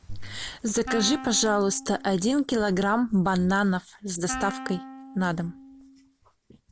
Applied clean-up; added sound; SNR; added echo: none; Wind instrument, woodwind instrument; 14 dB; none.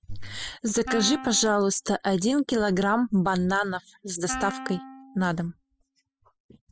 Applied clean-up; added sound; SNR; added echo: classical method spectral subtraction.